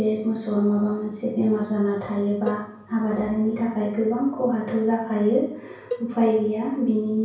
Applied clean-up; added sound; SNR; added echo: none; Cowbell; 14 dB; reverberation time 0.6 s.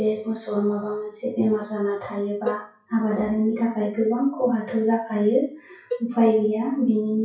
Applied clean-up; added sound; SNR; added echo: classical method WPE with log-MMSE.